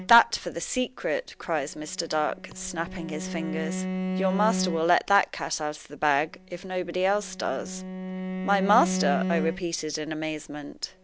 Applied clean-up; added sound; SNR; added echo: none; Bowed string instrument; 7 dB; none.